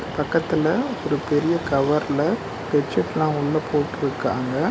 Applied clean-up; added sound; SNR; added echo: none; Motor vehicle (road); 16 dB; none.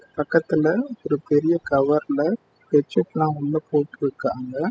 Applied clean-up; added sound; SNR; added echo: classical method spectral subtraction.